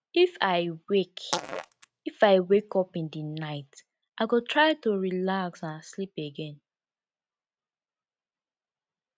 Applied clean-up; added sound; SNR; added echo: neural mask model RNNoise.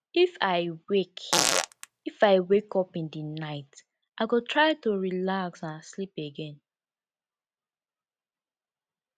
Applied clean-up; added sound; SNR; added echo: none; Fart; -2 dB; none.